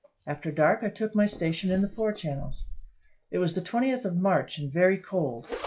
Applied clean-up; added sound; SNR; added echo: classical method log-MMSE.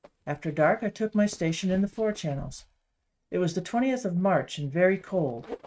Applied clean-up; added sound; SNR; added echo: neural mask model RNNoise.